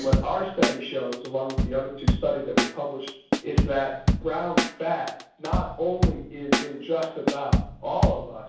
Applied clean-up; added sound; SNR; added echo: none; Drum / Drum kit; -2 dB; reverberation time 0.7 s.